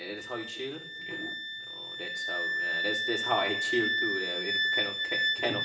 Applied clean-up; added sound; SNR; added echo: none; Wind instrument, woodwind instrument; -4 dB; reverberation time 0.6 s.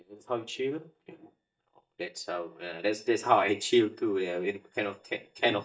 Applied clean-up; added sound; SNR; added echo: neural mask model DeepFilterNet 3.